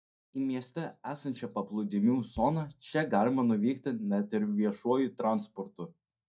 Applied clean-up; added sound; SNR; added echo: neural mask model DeepFilterNet 3.